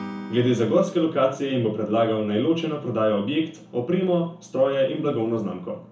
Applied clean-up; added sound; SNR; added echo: none; Acoustic guitar / Strum; 20 dB; reverberation time 0.5 s.